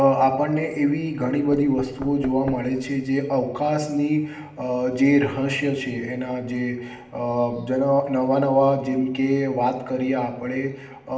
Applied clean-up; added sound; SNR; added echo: none; Knock / Wood; 18 dB; reverberation time 0.9 s.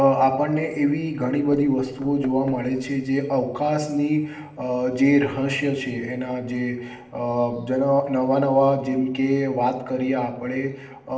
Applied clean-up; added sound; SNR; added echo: neural separator model SepFormer DNS4.